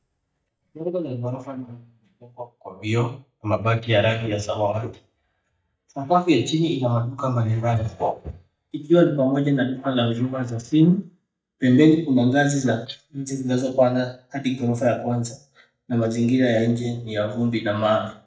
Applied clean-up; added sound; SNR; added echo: neural mask model DeepFilterNet 3.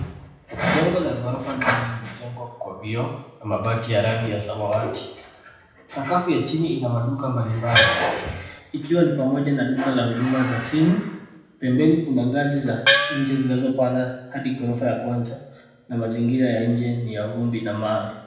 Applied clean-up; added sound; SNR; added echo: none; Gong; -2 dB; reverberation time 0.8 s.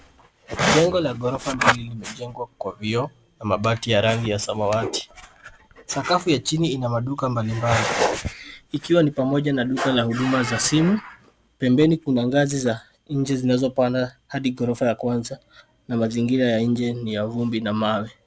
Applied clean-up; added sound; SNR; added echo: none; none; none; none.